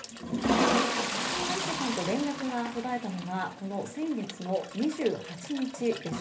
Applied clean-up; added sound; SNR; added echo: none; Toilet flush; 0 dB; reverberation time 0.3 s.